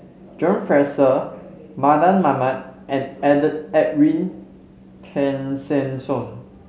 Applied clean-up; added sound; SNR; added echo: none; none; none; none.